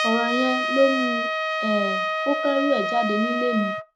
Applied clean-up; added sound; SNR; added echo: none; Trumpet; 1 dB; none.